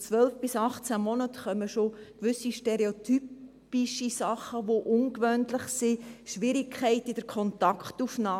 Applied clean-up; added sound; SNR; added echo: none; none; none; none.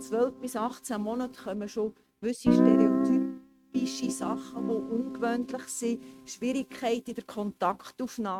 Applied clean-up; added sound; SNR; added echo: neural mask model RNNoise.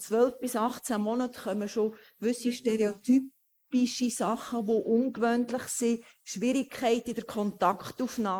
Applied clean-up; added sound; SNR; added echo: neural mask model Resemble Enhance denoiser.